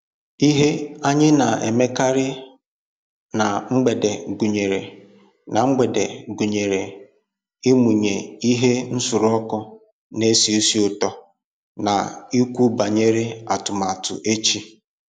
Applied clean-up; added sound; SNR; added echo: none; none; none; none.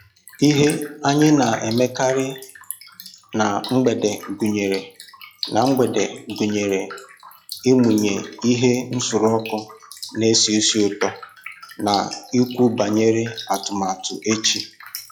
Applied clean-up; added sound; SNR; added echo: classical method log-MMSE.